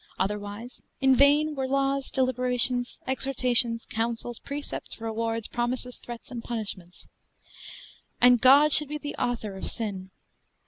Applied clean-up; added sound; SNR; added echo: none; none; none; none.